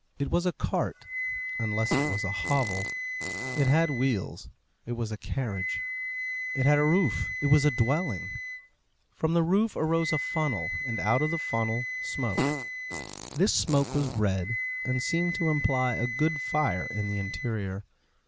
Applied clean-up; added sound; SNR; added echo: none; Wind instrument, woodwind instrument + Fart; 6 dB; none.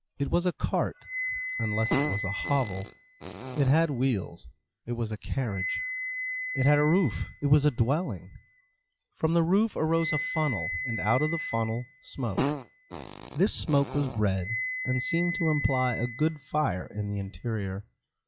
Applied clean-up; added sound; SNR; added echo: classical method log-MMSE.